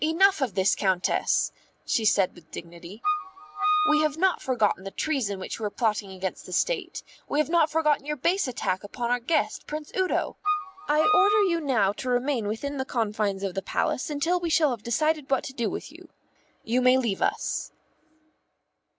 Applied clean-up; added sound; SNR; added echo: none; Wind instrument, woodwind instrument; 1 dB; none.